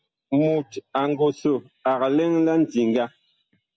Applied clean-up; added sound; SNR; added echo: none; none; none; none.